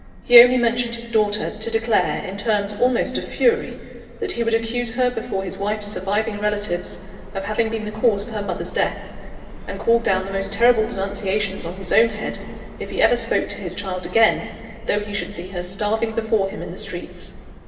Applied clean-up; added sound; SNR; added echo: none; Subway, metro, underground; 14 dB; reverberation time 2.9 s.